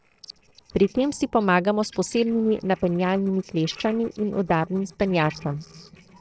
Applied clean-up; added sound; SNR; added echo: neural separator model SepFormer DNS4.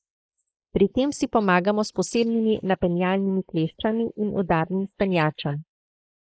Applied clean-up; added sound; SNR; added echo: neural mask model Resemble Enhance denoiser.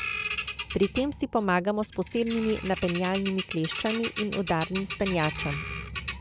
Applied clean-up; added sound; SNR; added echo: none; Bird vocalization, bird call, bird song; -4 dB; none.